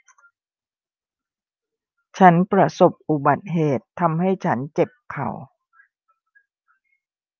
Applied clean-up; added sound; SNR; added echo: none; none; none; none.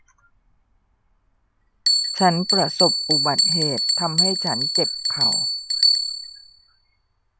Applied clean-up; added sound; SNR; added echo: none; Bell; -4 dB; none.